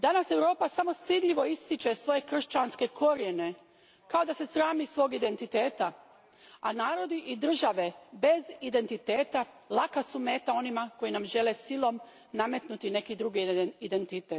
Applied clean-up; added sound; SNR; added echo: none; none; none; none.